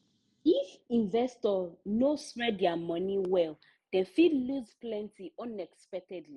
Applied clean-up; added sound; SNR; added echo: none; none; none; none.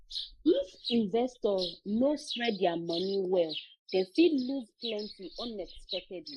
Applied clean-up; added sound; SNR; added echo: neural mask model Resemble Enhance denoiser.